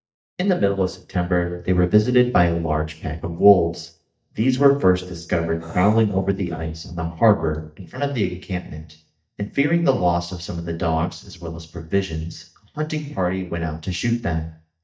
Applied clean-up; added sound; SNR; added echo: neural mask model DeepFilterNet 3.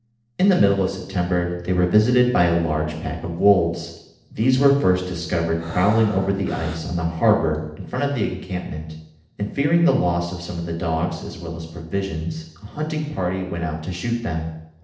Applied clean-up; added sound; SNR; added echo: neural separator model SepFormer DNS4.